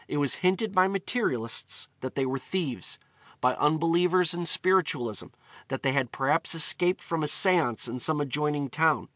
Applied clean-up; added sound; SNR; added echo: none; none; none; none.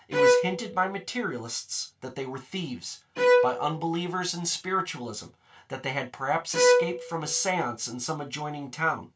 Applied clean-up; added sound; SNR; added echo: none; Bowed string instrument; -3 dB; reverberation time 0.2 s.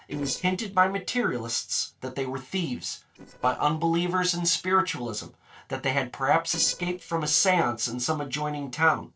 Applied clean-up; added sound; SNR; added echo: neural separator model SepFormer DNS4.